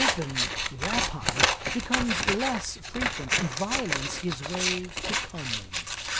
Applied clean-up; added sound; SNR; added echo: none; Scissors; -4 dB; none.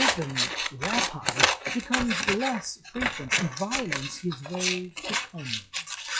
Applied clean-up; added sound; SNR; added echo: classical method log-MMSE.